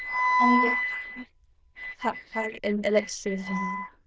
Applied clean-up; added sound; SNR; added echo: neural diffusion model UNIVERSE++.